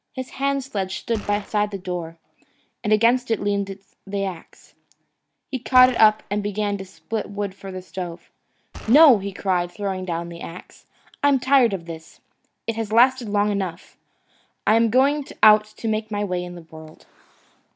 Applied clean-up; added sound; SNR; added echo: none; Gunshot, gunfire; 16 dB; none.